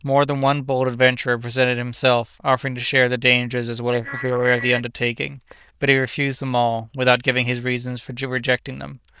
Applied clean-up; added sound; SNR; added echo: neural diffusion model UNIVERSE++.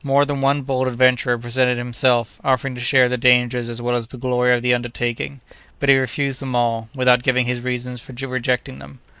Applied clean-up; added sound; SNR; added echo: neural mask model Resemble Enhance denoiser.